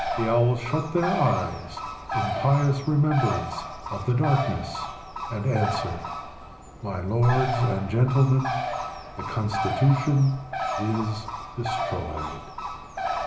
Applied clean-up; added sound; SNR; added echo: none; Bird; 6 dB; reverberation time 0.5 s.